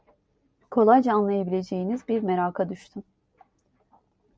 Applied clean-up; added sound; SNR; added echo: none; none; none; none.